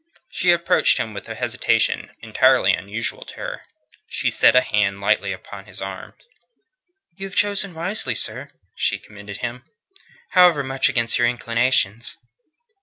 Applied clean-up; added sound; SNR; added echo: none; none; none; none.